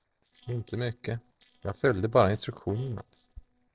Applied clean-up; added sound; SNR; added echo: neural separator model SepFormer DNS4.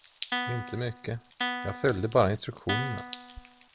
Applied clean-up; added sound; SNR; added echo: none; Drip + Guitar; 6 dB; none.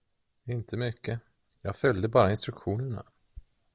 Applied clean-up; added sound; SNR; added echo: none; none; none; none.